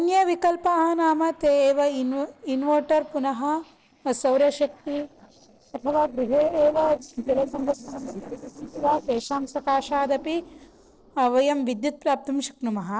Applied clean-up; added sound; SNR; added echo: neural separator model SepFormer DNS4.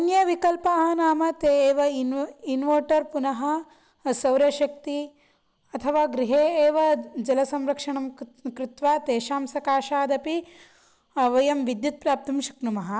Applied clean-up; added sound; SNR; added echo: none; none; none; none.